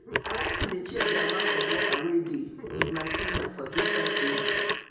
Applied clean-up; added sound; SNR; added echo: none; Telephone; -5 dB; reverberation time 0.9 s.